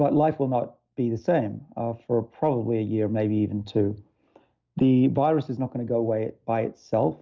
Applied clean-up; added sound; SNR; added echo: none; none; none; none.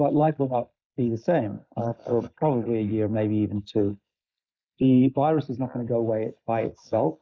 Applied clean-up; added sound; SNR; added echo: neural mask model Resemble Enhance denoiser.